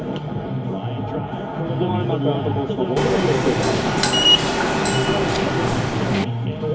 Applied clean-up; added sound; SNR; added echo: none; Subway, metro, underground; -3 dB; reverberation time 0.3 s.